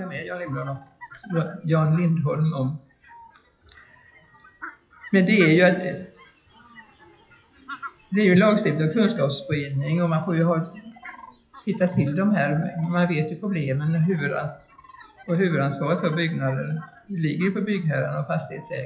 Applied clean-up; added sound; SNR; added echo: classical method WPE with log-MMSE.